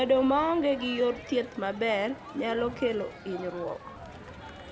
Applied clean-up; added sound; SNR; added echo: none; Crowd; 15 dB; none.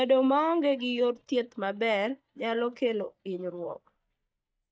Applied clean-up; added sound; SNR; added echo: neural mask model DeepFilterNet 3.